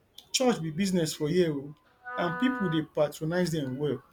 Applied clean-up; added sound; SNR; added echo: none; Wind instrument, woodwind instrument; 11 dB; none.